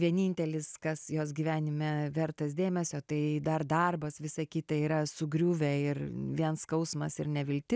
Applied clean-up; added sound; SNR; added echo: none; none; none; none.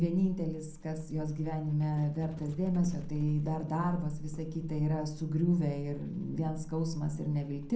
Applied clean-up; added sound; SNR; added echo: none; Livestock, farm animals, working animals; 12 dB; reverberation time 0.5 s.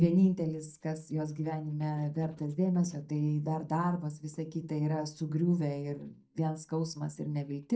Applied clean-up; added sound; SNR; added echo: neural mask model DeepFilterNet 3.